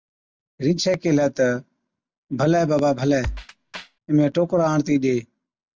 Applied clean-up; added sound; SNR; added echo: none; Drum kit; 11 dB; none.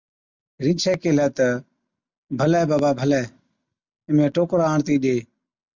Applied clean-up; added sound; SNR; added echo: none; none; none; none.